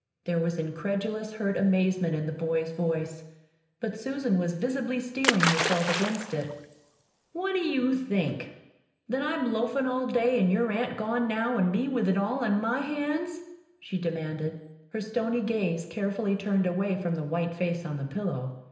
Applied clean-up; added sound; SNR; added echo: none; Splash, splatter; 2 dB; reverberation time 0.9 s.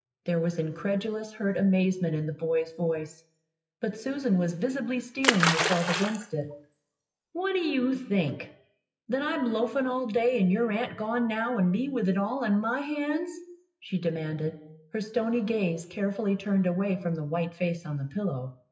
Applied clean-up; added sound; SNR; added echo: classical method WPE with log-MMSE.